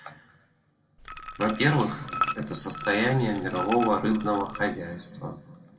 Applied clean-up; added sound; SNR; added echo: none; Liquid; 7 dB; reverberation time 1.9 s.